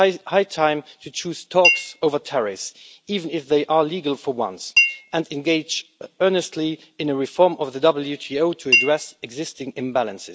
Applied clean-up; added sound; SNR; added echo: none; Chink, clink; 0 dB; none.